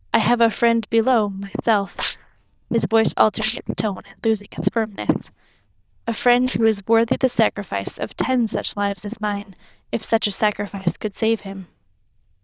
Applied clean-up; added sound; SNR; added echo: neural diffusion model UNIVERSE++.